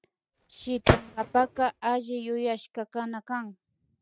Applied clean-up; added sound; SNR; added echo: neural mask model RNNoise.